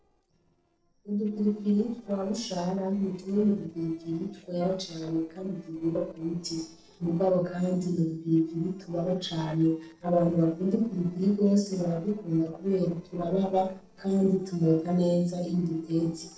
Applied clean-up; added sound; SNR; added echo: neural separator model SepFormer DNS4.